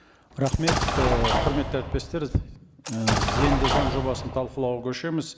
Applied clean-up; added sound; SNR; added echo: none; Explosion; -1 dB; none.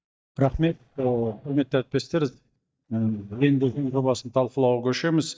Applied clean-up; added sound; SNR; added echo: neural mask model DeepFilterNet 3.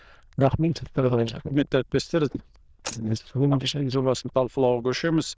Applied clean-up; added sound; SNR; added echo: neural diffusion model UNIVERSE++.